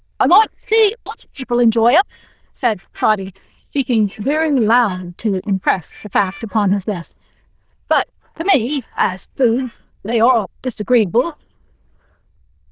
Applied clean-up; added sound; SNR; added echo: neural diffusion model UNIVERSE++.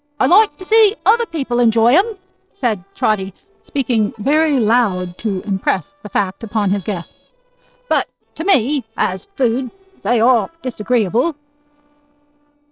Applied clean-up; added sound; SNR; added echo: neural separator model SepFormer DNS4.